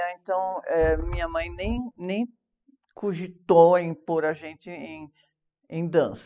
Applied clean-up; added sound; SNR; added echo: classical method spectral subtraction.